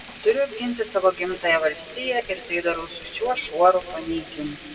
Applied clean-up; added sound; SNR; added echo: none; Frying (food); 14 dB; reverberation time 2.3 s.